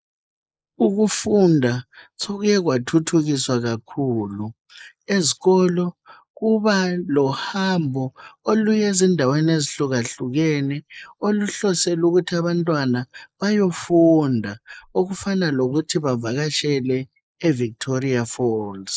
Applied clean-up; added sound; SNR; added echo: neural mask model Resemble Enhance denoiser.